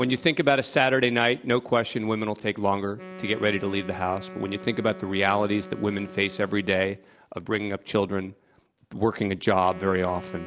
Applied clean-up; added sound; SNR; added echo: none; Wind instrument, woodwind instrument; 18 dB; none.